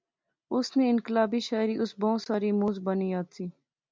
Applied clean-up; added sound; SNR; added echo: none; none; none; none.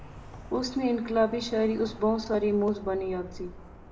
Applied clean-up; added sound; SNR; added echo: none; Traffic noise, roadway noise; 16 dB; reverberation time 0.5 s.